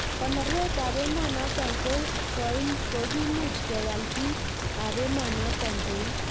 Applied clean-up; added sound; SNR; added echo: none; Rain; -2 dB; none.